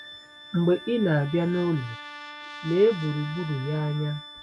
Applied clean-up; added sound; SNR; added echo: none; Trumpet + Wind instrument, woodwind instrument; 15 dB; none.